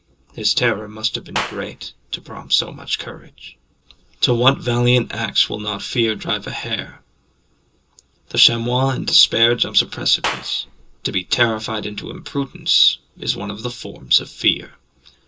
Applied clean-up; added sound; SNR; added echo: none; Clapping; 12 dB; reverberation time 0.2 s.